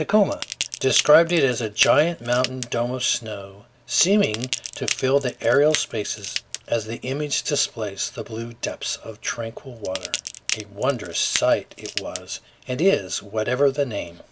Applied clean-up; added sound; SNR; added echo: none; Crackle / Crushing; 10 dB; none.